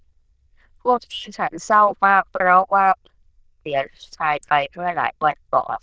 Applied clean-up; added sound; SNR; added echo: neural diffusion model UNIVERSE++.